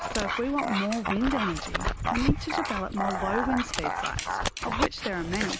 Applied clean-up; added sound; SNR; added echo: none; Dog; -1 dB; none.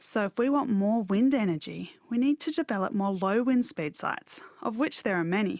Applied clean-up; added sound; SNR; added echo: none; none; none; none.